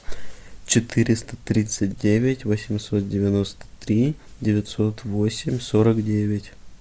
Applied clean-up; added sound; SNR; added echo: none; none; none; none.